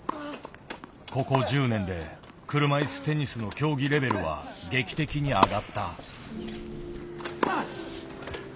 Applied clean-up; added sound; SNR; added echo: none; none; none; none.